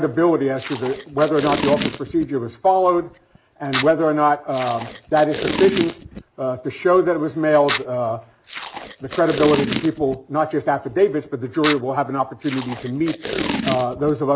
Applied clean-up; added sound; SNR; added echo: none; Packing tape, duct tape; 9 dB; none.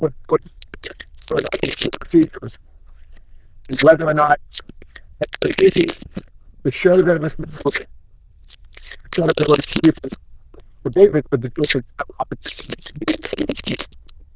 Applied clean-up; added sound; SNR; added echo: neural diffusion model UNIVERSE++.